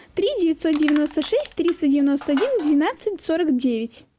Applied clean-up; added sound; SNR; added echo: none; Crushing; 17 dB; none.